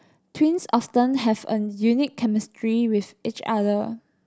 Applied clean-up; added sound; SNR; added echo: none; none; none; none.